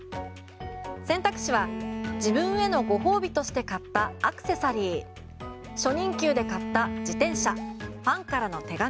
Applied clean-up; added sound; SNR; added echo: none; Bowed string instrument; 7 dB; none.